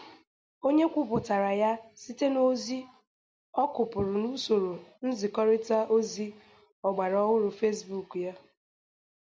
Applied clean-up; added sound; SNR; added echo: none; none; none; none.